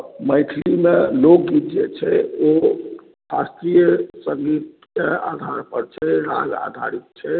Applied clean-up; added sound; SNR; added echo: none; none; none; none.